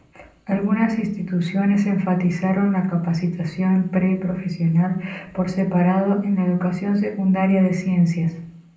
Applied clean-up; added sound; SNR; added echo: none; none; none; reverberation time 0.6 s.